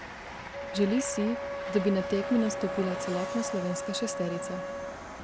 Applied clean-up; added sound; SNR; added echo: none; Wind instrument, woodwind instrument + Train; 4 dB; none.